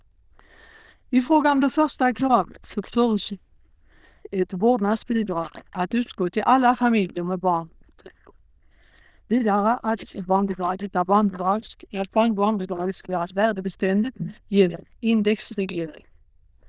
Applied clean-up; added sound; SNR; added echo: neural diffusion model UNIVERSE++.